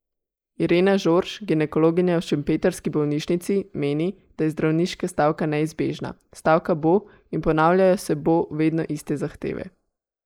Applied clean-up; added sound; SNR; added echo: neural mask model Resemble Enhance denoiser.